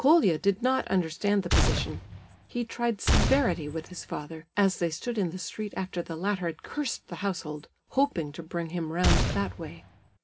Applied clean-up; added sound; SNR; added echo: none; Gunshot, gunfire; -1 dB; reverberation time 0.3 s.